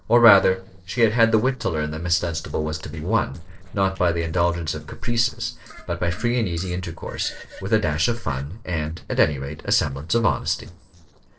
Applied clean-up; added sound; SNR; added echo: neural separator model SepFormer DNS4.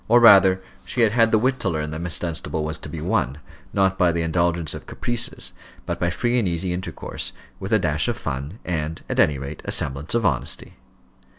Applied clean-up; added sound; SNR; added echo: none; none; none; none.